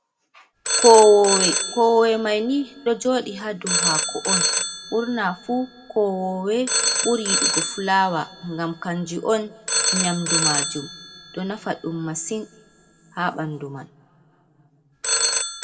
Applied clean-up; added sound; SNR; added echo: none; Telephone; 2 dB; reverberation time 2.1 s.